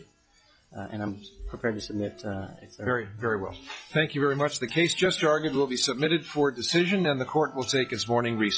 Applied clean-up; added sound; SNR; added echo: classical method log-MMSE.